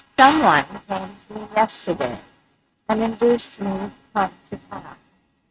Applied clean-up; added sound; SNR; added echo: neural mask model RNNoise.